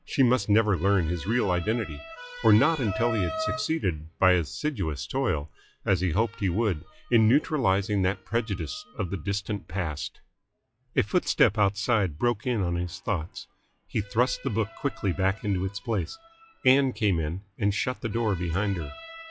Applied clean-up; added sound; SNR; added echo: classical method log-MMSE.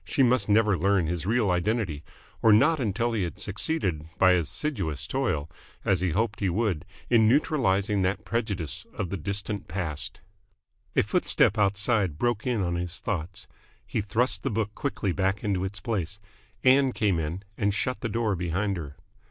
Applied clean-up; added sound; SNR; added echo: none; none; none; none.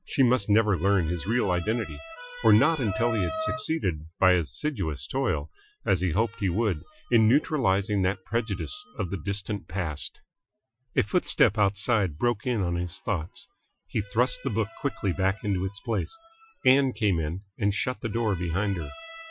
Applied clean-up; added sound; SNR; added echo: classical method Wiener filter.